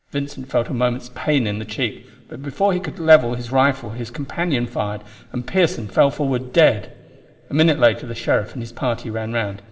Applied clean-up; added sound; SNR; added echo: none; none; none; reverberation time 1.3 s.